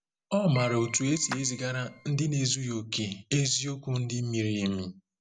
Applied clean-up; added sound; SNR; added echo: none; Keyboard (musical) + Clapping; 15 dB; none.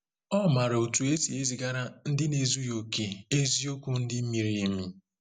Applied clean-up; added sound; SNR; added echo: none; none; none; none.